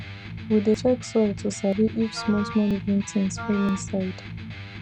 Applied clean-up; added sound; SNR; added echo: none; Electric guitar + Wind instrument, woodwind instrument; 11 dB; none.